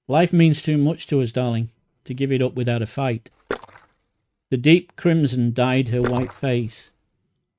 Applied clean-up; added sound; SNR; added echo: neural mask model RNNoise.